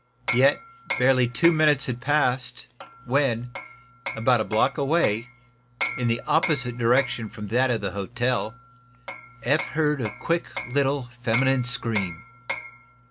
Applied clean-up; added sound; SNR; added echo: none; Hammer; 11 dB; none.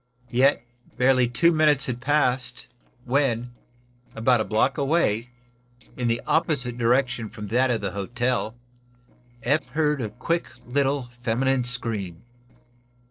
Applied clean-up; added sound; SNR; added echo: neural separator model SepFormer DNS4.